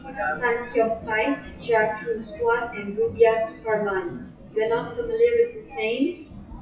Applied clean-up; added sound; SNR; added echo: classical method WPE with log-MMSE.